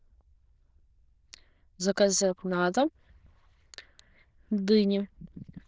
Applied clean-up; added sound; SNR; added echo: neural diffusion model UNIVERSE++.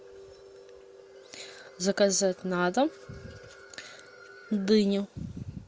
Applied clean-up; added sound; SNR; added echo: none; none; none; none.